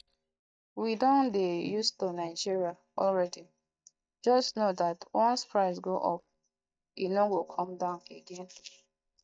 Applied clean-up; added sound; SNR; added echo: neural mask model DeepFilterNet 3.